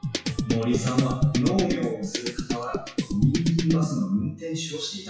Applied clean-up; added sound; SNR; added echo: classical method WPE with log-MMSE.